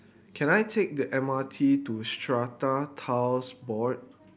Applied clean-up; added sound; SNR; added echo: none; none; none; none.